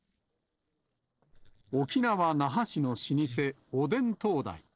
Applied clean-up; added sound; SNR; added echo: neural separator model SepFormer DNS4.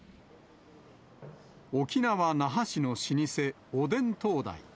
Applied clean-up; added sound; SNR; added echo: none; none; none; none.